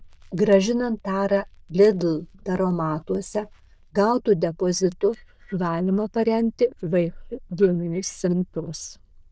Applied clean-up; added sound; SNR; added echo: neural diffusion model UNIVERSE++.